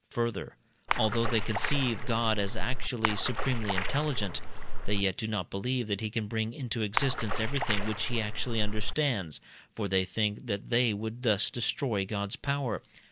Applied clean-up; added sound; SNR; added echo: none; Splash, splatter; -4 dB; none.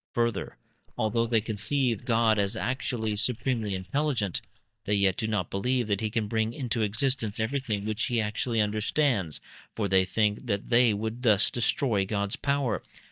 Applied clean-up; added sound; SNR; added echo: neural mask model DeepFilterNet 3.